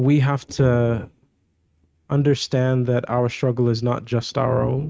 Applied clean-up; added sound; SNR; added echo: neural mask model RNNoise.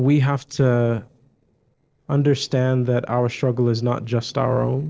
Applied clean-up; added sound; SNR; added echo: neural separator model SepFormer DNS4.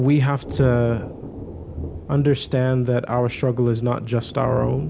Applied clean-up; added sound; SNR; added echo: none; Thunder; 13 dB; none.